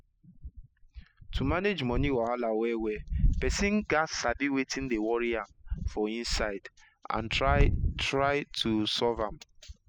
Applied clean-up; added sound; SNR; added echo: classical method spectral subtraction.